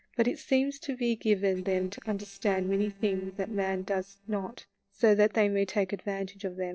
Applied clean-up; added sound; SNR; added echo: neural separator model SepFormer DNS4.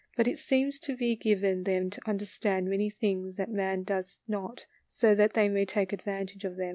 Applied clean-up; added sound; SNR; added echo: none; none; none; none.